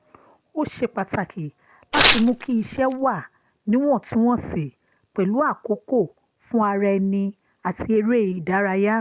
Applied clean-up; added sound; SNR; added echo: none; Tearing; 0 dB; none.